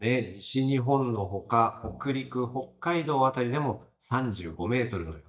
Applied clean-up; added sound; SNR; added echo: neural mask model DeepFilterNet 3.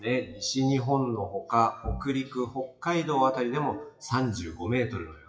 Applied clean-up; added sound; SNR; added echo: classical method WPE with log-MMSE.